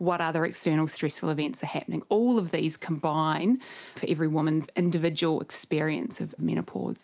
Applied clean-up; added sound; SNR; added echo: none; none; none; none.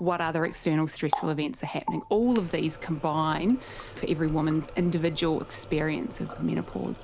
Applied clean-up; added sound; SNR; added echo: none; Water tap, faucet; 13 dB; none.